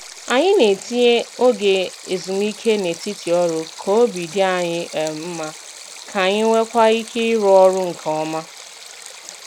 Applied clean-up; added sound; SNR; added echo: none; Stream; 18 dB; none.